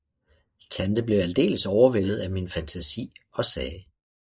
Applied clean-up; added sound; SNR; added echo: neural mask model Resemble Enhance denoiser.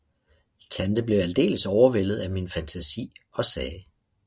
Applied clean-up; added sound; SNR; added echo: none; none; none; none.